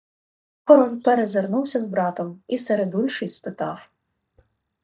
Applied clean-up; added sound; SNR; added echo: neural mask model DeepFilterNet 3.